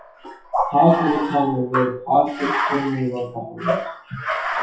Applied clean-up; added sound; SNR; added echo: classical method WPE with log-MMSE.